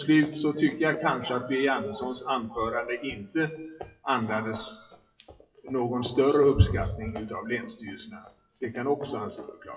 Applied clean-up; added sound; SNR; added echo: classical method WPE with log-MMSE.